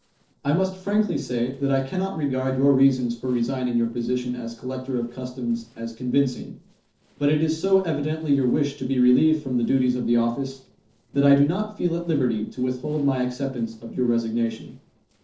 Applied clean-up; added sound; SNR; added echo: neural separator model SepFormer DNS4.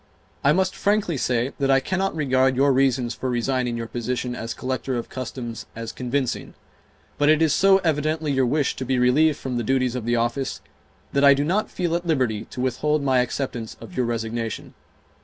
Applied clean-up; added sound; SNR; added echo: none; none; none; none.